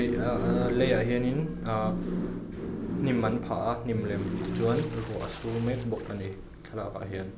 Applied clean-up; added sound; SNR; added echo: none; Water / Splash, splatter; 19 dB; none.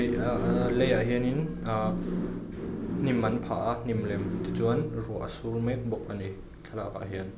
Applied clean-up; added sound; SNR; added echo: none; none; none; none.